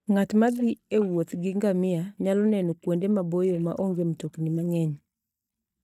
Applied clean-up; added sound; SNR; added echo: neural mask model DeepFilterNet 3.